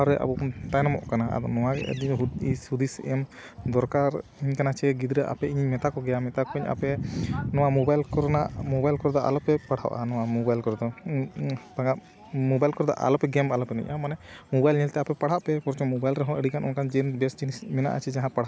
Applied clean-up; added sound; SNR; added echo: none; none; none; none.